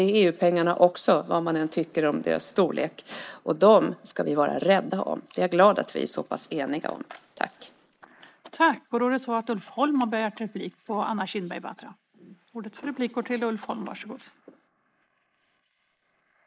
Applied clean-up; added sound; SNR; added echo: neural mask model Resemble Enhance denoiser.